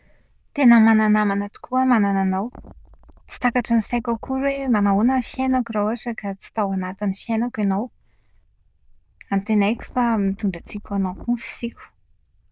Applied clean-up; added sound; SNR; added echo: neural diffusion model UNIVERSE++.